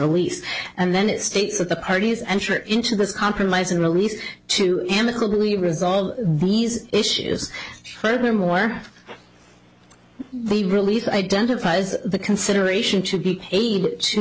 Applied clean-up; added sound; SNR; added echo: none; none; none; none.